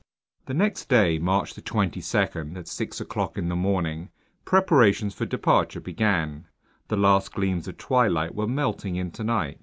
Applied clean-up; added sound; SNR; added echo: none; none; none; none.